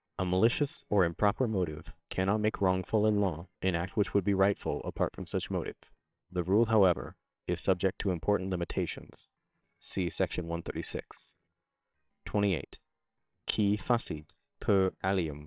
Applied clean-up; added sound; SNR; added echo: neural separator model SepFormer WHAMR!.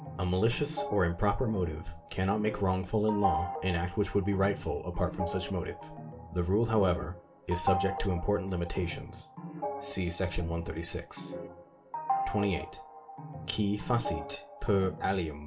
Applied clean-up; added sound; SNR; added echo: none; Organ; 8 dB; reverberation time 0.2 s.